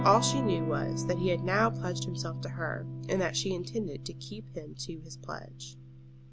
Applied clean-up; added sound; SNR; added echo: none; Electric guitar / Strum; 4 dB; none.